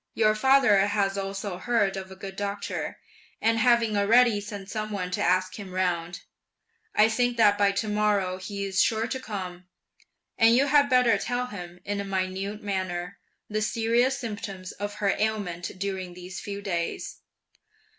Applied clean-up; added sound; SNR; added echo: none; none; none; none.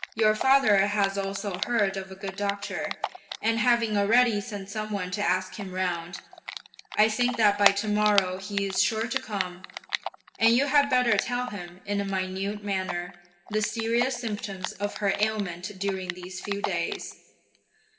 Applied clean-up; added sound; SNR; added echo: none; Typing; 10 dB; reverberation time 1.2 s.